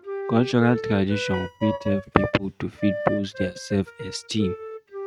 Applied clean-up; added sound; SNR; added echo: neural mask model RNNoise.